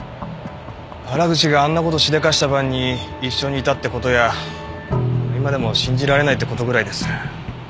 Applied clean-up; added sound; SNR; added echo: none; none; none; none.